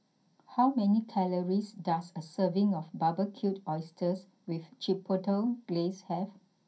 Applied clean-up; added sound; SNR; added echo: none; none; none; reverberation time 0.3 s.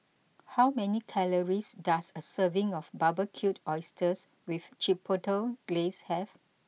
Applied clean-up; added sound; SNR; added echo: none; none; none; none.